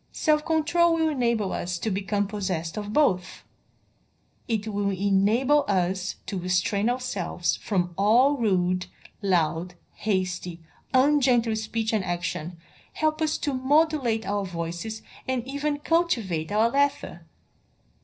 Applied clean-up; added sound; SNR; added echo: none; none; none; reverberation time 0.4 s.